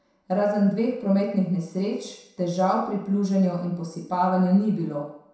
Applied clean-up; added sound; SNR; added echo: none; none; none; reverberation time 0.7 s.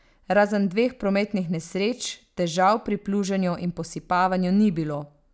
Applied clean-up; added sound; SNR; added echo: none; none; none; none.